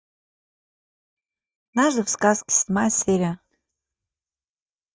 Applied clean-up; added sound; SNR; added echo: neural mask model DeepFilterNet 3.